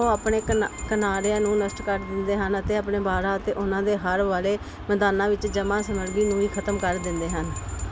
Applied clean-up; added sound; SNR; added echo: none; Wind instrument, woodwind instrument + Bell; 17 dB; none.